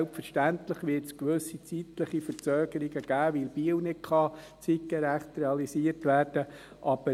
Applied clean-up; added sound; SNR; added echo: none; none; none; none.